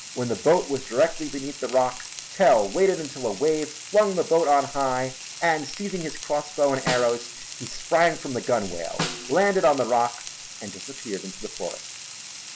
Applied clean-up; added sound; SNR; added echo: none; Snare drum + Frying (food); 12 dB; none.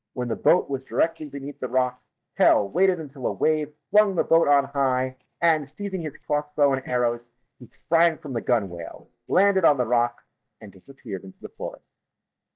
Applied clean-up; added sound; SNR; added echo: neural mask model DeepFilterNet 3.